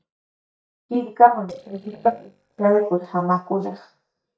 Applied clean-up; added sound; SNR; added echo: neural mask model DeepFilterNet 3.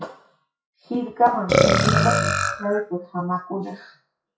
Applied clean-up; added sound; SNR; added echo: classical method WPE with log-MMSE.